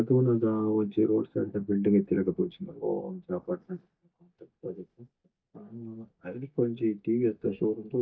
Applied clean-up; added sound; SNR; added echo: neural mask model DeepFilterNet 3.